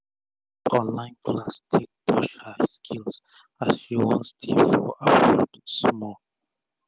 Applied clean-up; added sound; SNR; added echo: none; none; none; none.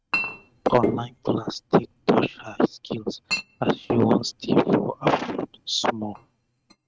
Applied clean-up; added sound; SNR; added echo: neural mask model RNNoise.